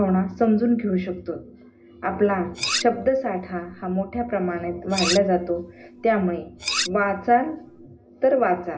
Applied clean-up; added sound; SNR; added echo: none; Cutlery, silverware; 7 dB; reverberation time 0.4 s.